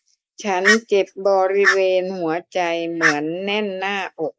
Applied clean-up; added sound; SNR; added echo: neural mask model Resemble Enhance denoiser.